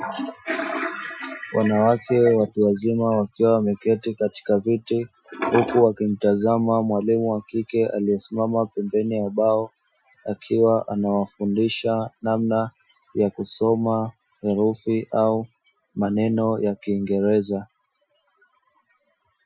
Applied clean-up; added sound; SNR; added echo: classical method Wiener filter.